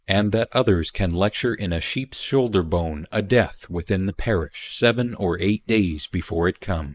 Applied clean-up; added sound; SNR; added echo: neural mask model Resemble Enhance denoiser.